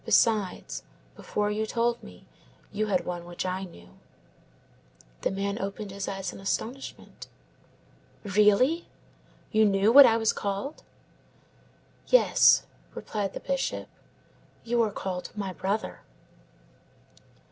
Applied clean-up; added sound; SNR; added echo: none; none; none; none.